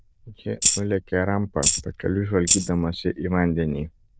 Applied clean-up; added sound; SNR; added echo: neural diffusion model UNIVERSE++.